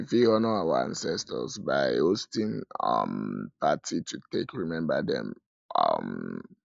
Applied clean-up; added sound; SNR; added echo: none; none; none; none.